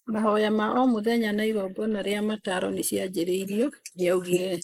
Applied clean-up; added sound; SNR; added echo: neural mask model Resemble Enhance denoiser.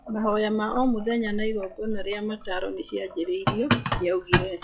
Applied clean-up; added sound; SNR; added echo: classical method log-MMSE.